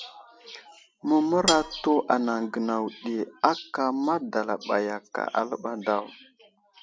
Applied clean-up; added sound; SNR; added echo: none; Cutlery, silverware; 3 dB; none.